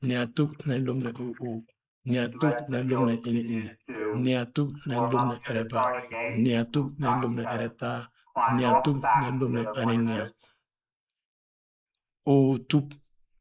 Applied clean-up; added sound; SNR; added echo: neural mask model Resemble Enhance denoiser.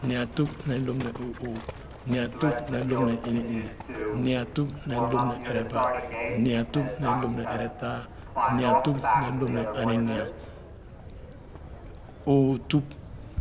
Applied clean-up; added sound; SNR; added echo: none; Livestock, farm animals, working animals; 3 dB; none.